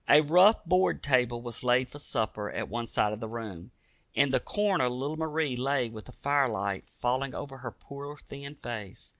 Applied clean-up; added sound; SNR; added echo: none; none; none; none.